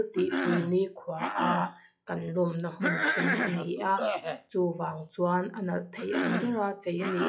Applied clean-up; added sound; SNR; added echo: classical method log-MMSE.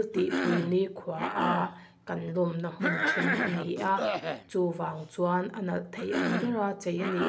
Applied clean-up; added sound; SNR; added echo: none; Cough; 3 dB; none.